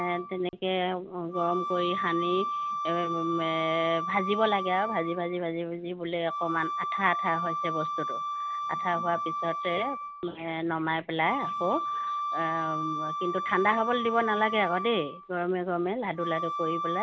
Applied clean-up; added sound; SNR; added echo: none; Wind instrument, woodwind instrument; 3 dB; none.